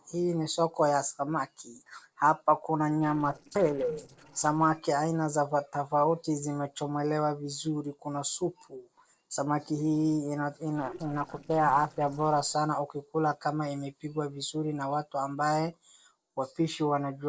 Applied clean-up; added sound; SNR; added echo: neural separator model SepFormer DNS4.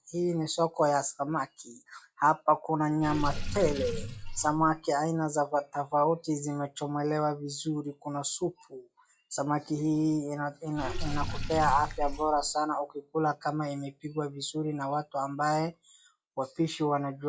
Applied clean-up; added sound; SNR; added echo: classical method log-MMSE.